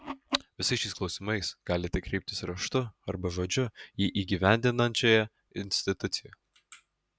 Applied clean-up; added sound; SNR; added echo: none; none; none; none.